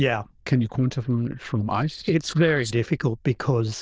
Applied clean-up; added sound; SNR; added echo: neural diffusion model UNIVERSE++.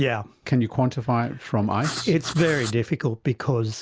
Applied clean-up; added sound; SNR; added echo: none; Writing; 10 dB; none.